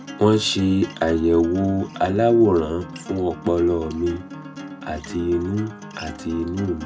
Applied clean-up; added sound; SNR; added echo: none; Acoustic guitar; 15 dB; reverberation time 0.2 s.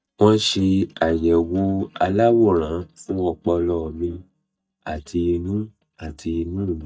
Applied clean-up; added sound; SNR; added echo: neural mask model DeepFilterNet 3.